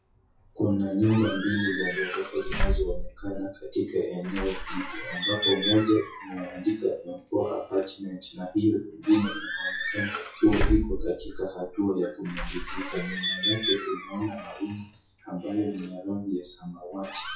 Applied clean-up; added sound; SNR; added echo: classical method WPE with log-MMSE.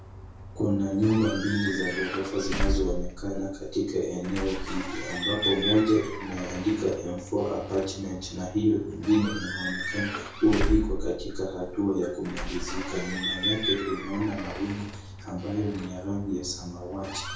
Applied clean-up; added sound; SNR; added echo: none; Squeak / Slam / Alarm / Wood; 5 dB; reverberation time 0.6 s.